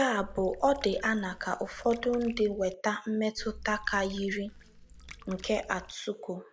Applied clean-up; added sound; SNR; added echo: none; Water / Liquid; 16 dB; none.